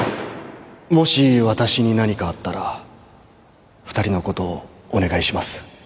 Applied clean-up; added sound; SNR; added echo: none; none; none; none.